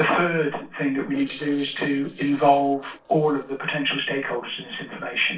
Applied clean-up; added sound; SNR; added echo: neural separator model SepFormer DNS4.